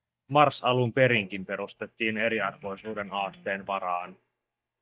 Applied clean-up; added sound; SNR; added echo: neural mask model DeepFilterNet 3.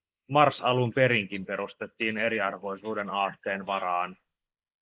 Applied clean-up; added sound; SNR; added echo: neural mask model Resemble Enhance denoiser.